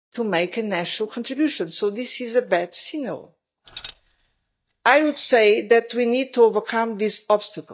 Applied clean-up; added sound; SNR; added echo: neural mask model DeepFilterNet 3.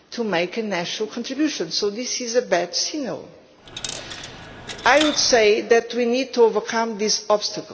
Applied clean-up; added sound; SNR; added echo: none; Coin (dropping); 11 dB; none.